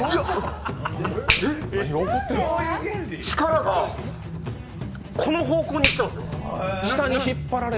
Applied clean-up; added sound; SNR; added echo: none; Finger snapping; 9 dB; none.